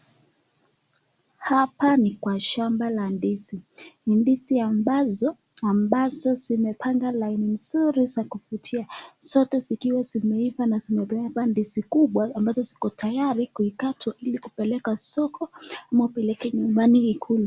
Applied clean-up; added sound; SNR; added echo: none; none; none; none.